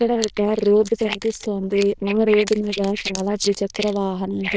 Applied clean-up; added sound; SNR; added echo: neural diffusion model UNIVERSE++.